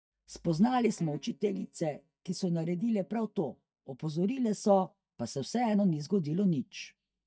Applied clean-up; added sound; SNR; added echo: neural mask model DeepFilterNet 3.